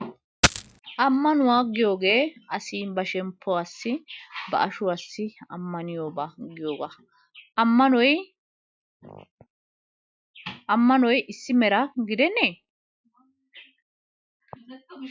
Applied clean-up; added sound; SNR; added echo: classical method log-MMSE.